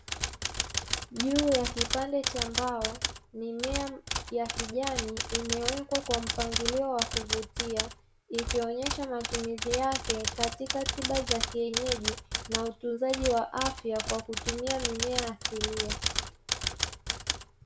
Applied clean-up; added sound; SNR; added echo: none; Typewriter; 1 dB; none.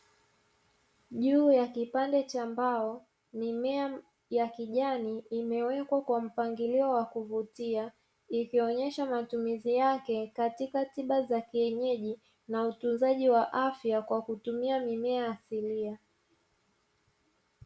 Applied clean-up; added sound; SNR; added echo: none; none; none; none.